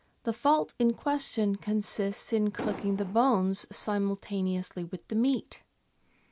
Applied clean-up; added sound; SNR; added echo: none; Explosion; 8 dB; none.